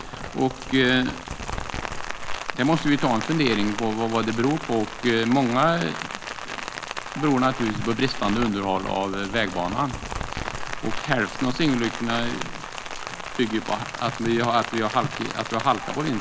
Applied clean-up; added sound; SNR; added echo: none; Rain; 7 dB; none.